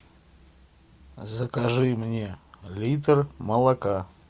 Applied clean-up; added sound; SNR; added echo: none; none; none; none.